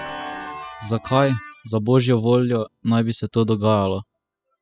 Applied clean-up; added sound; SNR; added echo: classical method spectral subtraction.